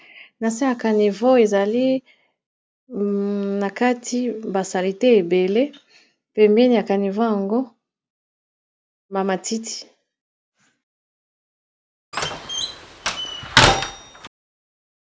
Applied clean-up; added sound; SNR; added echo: none; Slam; -1 dB; none.